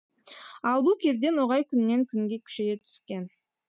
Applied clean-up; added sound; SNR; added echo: none; none; none; none.